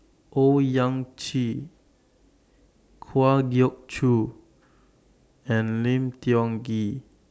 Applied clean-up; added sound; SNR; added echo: none; none; none; none.